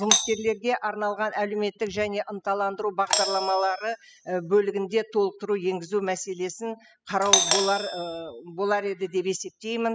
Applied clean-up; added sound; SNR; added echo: classical method spectral subtraction.